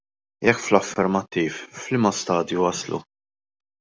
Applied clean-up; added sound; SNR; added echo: none; none; none; none.